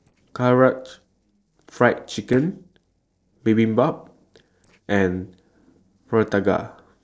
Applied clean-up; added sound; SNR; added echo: neural separator model SepFormer DNS4.